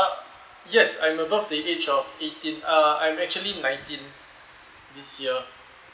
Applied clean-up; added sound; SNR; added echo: none; none; none; none.